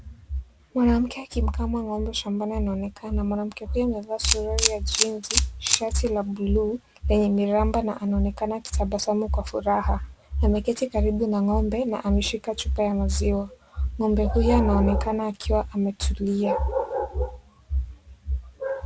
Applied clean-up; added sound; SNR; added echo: none; Camera; 3 dB; none.